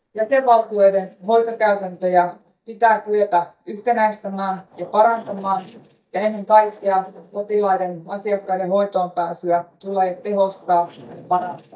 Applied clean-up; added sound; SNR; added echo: neural mask model DeepFilterNet 3.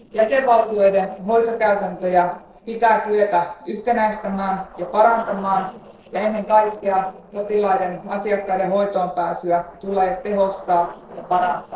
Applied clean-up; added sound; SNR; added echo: neural separator model SepFormer DNS4.